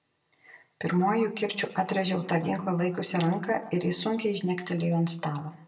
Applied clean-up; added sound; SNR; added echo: none; none; none; reverberation time 0.6 s.